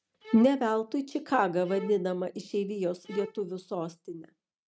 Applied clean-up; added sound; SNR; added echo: neural mask model RNNoise.